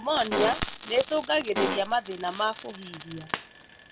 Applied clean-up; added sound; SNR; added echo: none; Frying (food) + Fart; 6 dB; none.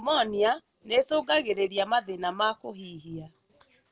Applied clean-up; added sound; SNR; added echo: none; none; none; none.